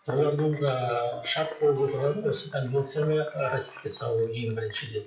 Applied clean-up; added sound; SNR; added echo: classical method WPE with log-MMSE.